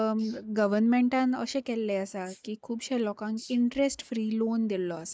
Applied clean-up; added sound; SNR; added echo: neural mask model Resemble Enhance denoiser.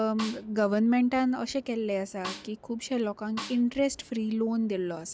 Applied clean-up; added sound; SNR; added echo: none; Snare drum; 13 dB; none.